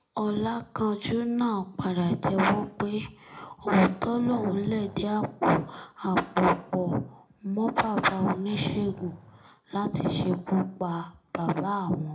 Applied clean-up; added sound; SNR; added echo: none; Animal; 18 dB; reverberation time 0.3 s.